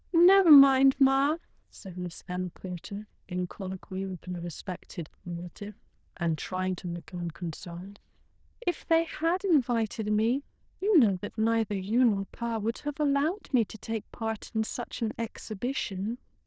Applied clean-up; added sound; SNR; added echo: neural diffusion model UNIVERSE++.